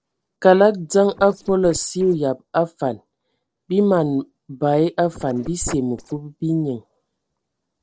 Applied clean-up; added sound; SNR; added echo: neural separator model SepFormer DNS4.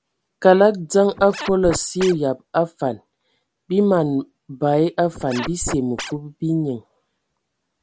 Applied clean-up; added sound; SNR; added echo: none; Scratching (performance technique); 11 dB; none.